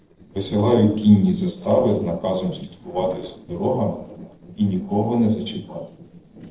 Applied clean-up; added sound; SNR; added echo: neural separator model SepFormer DNS4.